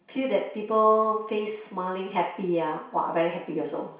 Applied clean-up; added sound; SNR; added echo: none; none; none; reverberation time 0.6 s.